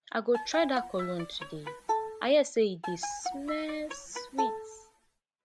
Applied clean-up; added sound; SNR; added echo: none; Bowed string instrument; 5 dB; none.